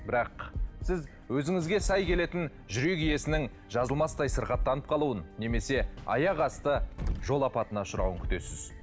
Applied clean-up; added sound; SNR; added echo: none; Explosion; 11 dB; none.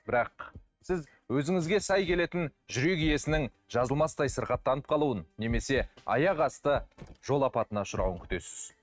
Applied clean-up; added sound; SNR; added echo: neural mask model RNNoise.